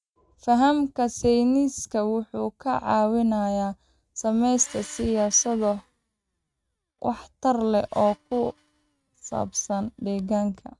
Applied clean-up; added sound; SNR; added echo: neural mask model RNNoise.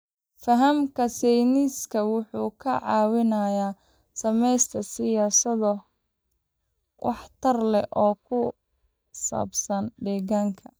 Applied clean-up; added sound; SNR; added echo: neural mask model DeepFilterNet 3.